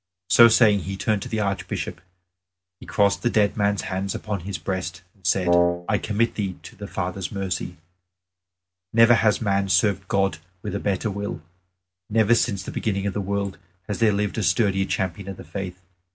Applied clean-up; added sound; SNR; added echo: none; Wind instrument, woodwind instrument; -2 dB; none.